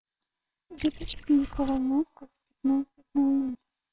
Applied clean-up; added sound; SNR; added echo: neural separator model SepFormer WHAMR!.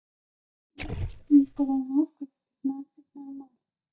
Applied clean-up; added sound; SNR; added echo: neural mask model DeepFilterNet 3.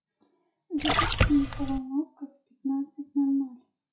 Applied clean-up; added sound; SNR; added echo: classical method WPE with log-MMSE.